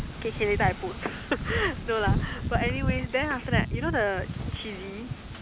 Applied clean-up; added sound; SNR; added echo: none; Wind / Ocean; 1 dB; none.